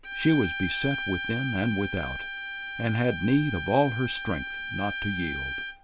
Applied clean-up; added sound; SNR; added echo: none; Bowed string instrument; 6 dB; none.